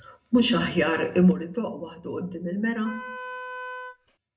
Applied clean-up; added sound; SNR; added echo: none; Wind instrument, woodwind instrument; 11 dB; reverberation time 0.2 s.